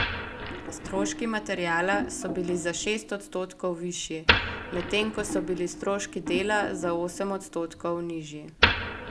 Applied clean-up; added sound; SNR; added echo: none; Wood; 2 dB; none.